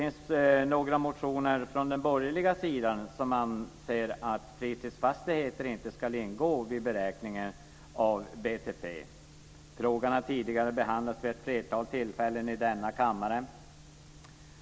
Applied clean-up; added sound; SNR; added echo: none; none; none; none.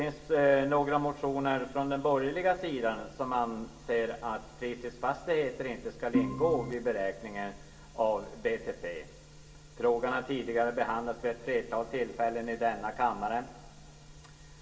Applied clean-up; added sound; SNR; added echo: none; Organ; 2 dB; reverberation time 2.4 s.